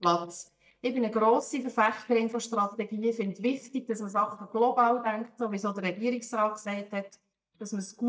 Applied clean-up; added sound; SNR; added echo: neural mask model DeepFilterNet 3.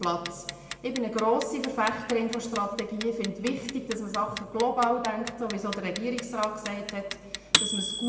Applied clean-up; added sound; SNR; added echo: none; Clock; 6 dB; reverberation time 1.5 s.